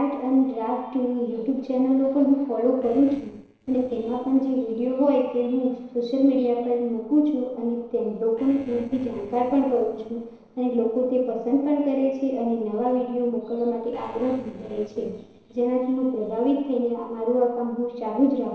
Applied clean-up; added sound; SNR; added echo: neural separator model SepFormer DNS4.